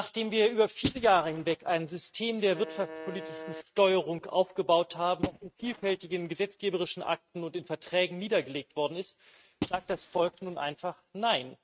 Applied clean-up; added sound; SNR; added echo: neural mask model RNNoise.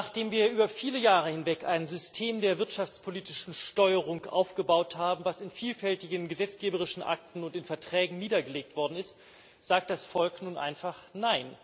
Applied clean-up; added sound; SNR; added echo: none; none; none; none.